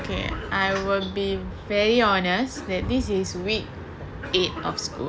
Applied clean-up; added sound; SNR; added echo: none; Cough; 17 dB; none.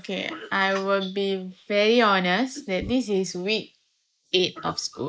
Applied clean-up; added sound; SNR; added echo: neural mask model Resemble Enhance denoiser.